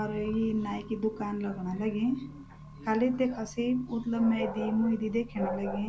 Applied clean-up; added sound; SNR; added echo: none; Accelerating, revving, vroom; 17 dB; none.